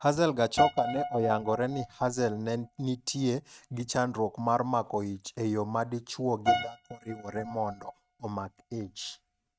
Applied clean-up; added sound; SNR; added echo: neural mask model RNNoise.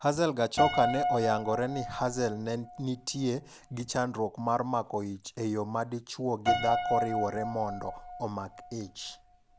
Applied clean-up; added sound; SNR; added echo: none; Piano; 4 dB; none.